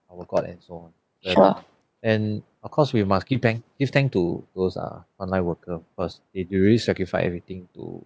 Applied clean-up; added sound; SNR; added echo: none; none; none; none.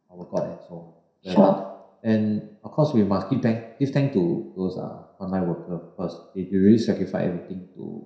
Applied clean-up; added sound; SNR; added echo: none; none; none; reverberation time 0.7 s.